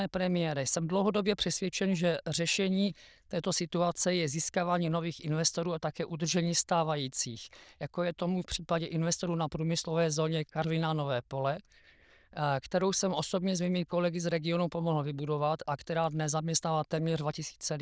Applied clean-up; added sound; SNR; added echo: neural diffusion model UNIVERSE++.